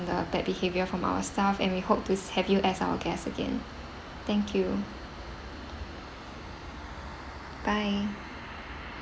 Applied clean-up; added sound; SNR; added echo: none; none; none; none.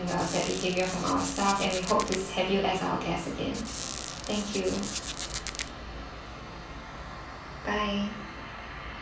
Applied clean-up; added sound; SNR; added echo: none; Squeak; 8 dB; reverberation time 0.4 s.